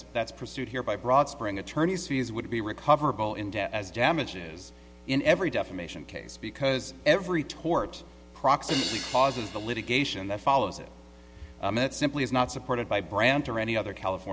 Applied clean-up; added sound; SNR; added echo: none; Crash cymbal; 9 dB; none.